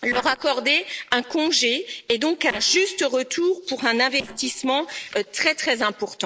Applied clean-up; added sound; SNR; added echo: neural separator model SepFormer DNS4.